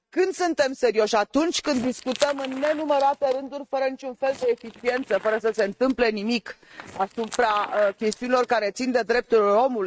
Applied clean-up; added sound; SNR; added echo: neural mask model RNNoise.